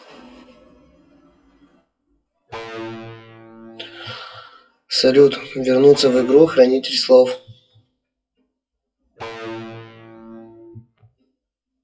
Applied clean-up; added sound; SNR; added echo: classical method WPE with log-MMSE.